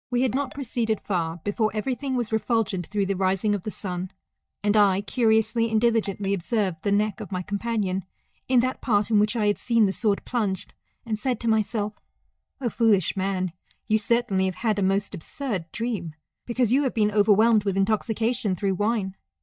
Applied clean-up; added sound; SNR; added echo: neural mask model DeepFilterNet 3.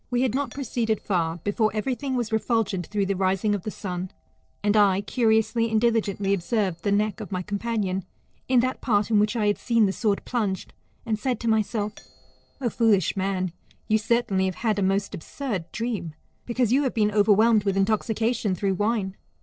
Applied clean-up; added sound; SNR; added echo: neural separator model SepFormer DNS4.